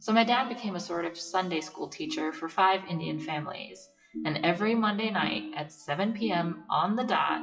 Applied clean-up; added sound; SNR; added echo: classical method WPE with log-MMSE.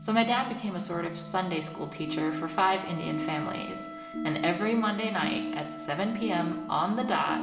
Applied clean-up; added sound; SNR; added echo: none; Wind instrument, woodwind instrument; 16 dB; reverberation time 1.0 s.